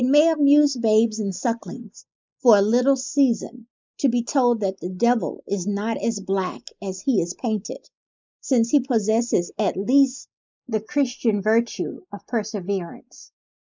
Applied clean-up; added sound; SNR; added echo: neural mask model Resemble Enhance denoiser.